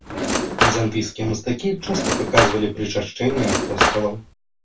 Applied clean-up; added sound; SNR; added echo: none; Cutlery, silverware / Drawer open or close; -1 dB; reverberation time 0.1 s.